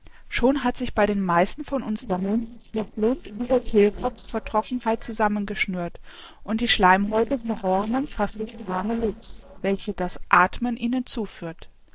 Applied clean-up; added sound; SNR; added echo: neural separator model SepFormer DNS4.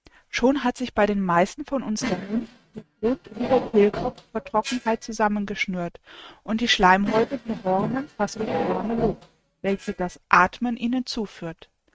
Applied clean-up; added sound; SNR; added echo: neural mask model RNNoise.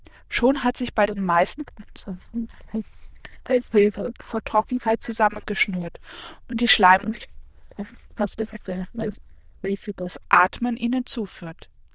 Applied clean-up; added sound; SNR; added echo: neural diffusion model UNIVERSE++.